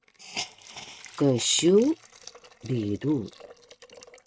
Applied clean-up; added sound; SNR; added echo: neural mask model RNNoise.